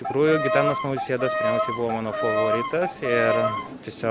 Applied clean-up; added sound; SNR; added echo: none; Bowed string instrument; 1 dB; none.